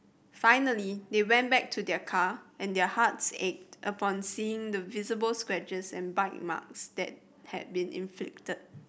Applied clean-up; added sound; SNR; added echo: none; none; none; none.